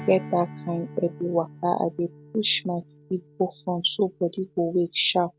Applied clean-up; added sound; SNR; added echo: none; Strum; 17 dB; none.